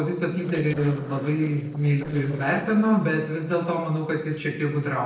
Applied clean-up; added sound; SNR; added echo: neural separator model SepFormer DNS4.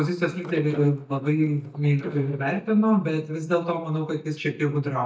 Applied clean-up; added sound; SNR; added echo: neural mask model DeepFilterNet 3.